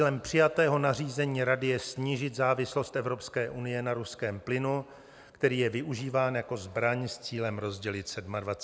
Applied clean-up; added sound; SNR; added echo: none; none; none; none.